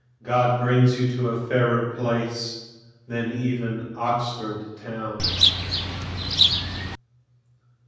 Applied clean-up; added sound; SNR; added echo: none; Bird; -3 dB; reverberation time 1.1 s.